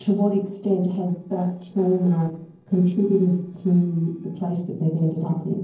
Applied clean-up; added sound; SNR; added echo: neural separator model SepFormer DNS4.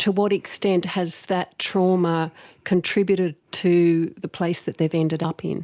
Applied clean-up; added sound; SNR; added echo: none; none; none; none.